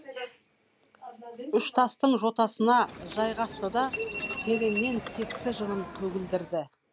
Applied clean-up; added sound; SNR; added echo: none; Subway, metro, underground; 9 dB; none.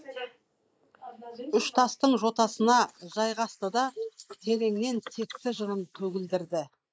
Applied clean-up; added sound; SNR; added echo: neural mask model Resemble Enhance denoiser.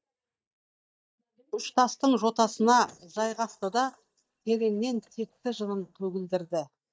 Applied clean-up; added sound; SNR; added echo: neural mask model DeepFilterNet 3.